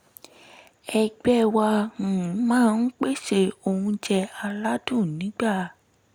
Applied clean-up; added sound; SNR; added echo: none; none; none; none.